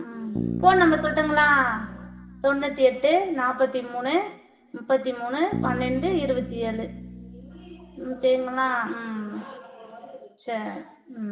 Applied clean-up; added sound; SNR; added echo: none; Bass guitar; 10 dB; reverberation time 1.6 s.